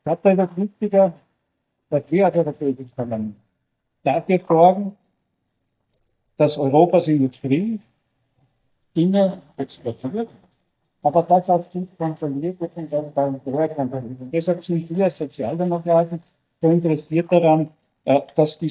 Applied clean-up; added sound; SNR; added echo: neural mask model DeepFilterNet 3.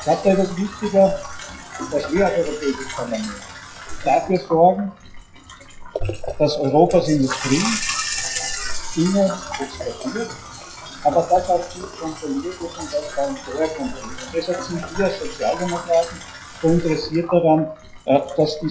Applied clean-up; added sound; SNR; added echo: classical method WPE with log-MMSE.